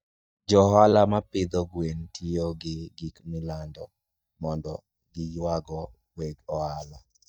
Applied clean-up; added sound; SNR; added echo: neural mask model DeepFilterNet 3.